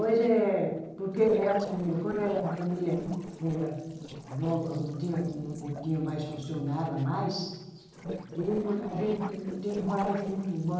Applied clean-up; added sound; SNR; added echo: neural separator model SepFormer DNS4.